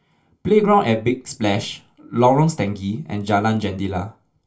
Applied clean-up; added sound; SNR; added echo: none; none; none; reverberation time 0.2 s.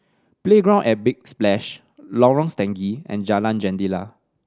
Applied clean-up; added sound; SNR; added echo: none; none; none; none.